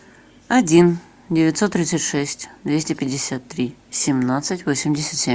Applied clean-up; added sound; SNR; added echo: none; none; none; none.